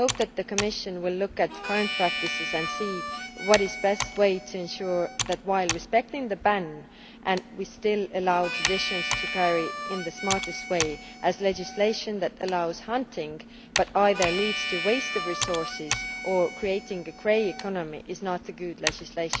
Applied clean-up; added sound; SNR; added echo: none; Harmonica + Computer keyboard; 6 dB; none.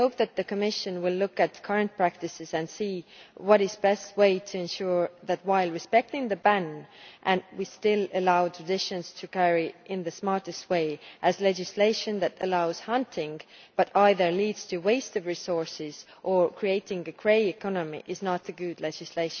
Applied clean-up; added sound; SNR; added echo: none; none; none; none.